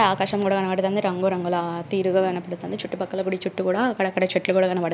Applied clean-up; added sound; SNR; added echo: none; none; none; none.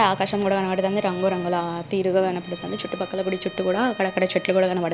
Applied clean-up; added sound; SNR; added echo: none; Bowed string instrument; 18 dB; none.